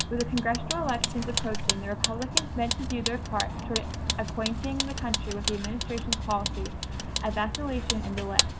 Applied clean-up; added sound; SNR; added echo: none; Vehicle; -2 dB; none.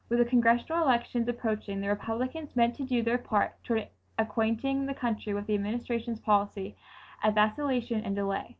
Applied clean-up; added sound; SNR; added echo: none; none; none; none.